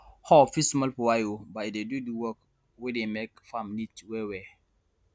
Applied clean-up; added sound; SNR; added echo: none; none; none; none.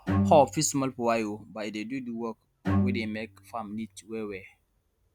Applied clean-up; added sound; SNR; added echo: none; Bowed string instrument; 3 dB; none.